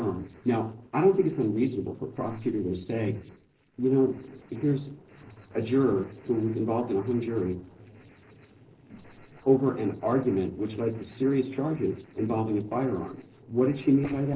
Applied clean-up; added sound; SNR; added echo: neural separator model SepFormer DNS4.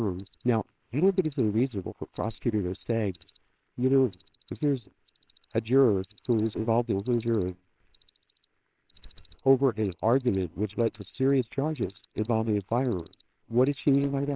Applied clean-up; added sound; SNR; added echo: neural separator model SepFormer WHAMR!.